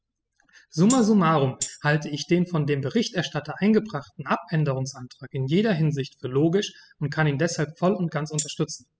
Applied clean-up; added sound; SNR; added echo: classical method spectral subtraction.